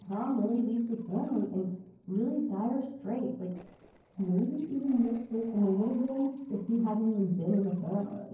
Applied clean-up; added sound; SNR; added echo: neural separator model SepFormer DNS4.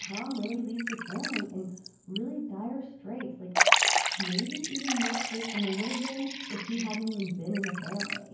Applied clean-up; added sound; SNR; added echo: none; Liquid; -2 dB; reverberation time 0.9 s.